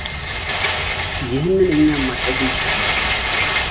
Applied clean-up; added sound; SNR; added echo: none; Rattle; 0 dB; none.